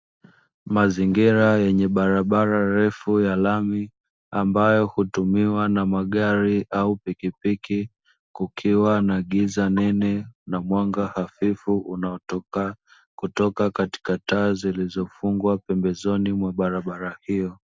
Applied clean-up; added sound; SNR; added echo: none; none; none; none.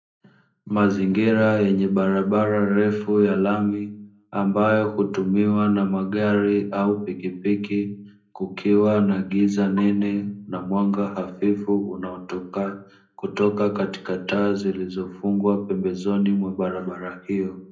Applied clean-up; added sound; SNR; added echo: none; none; none; reverberation time 0.5 s.